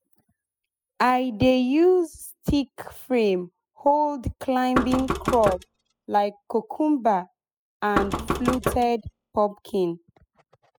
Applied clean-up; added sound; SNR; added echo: classical method spectral subtraction.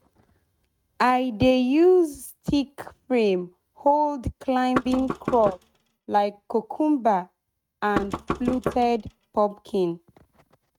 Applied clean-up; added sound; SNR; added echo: neural mask model RNNoise.